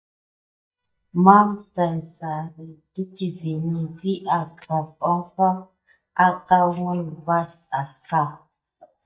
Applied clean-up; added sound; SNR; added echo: neural mask model DeepFilterNet 3.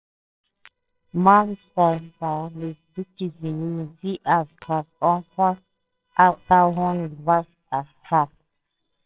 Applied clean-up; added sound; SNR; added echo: neural separator model SepFormer WHAMR!.